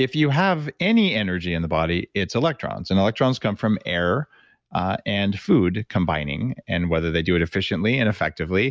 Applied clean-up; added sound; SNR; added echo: none; none; none; none.